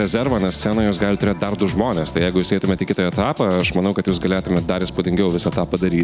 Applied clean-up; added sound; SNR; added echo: none; none; none; none.